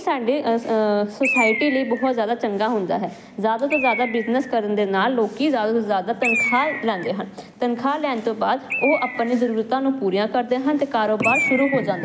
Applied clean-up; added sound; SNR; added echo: none; Bird; 8 dB; none.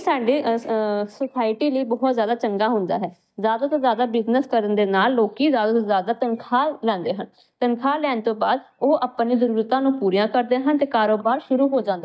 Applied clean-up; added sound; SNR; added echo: neural mask model DeepFilterNet 3.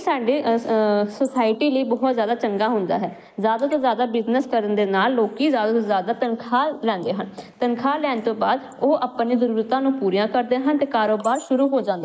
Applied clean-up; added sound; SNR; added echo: neural mask model Resemble Enhance denoiser.